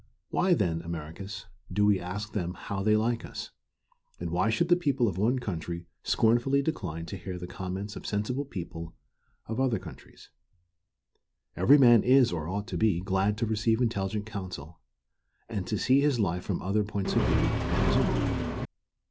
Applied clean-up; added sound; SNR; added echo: none; Accelerating, revving, vroom; -2 dB; none.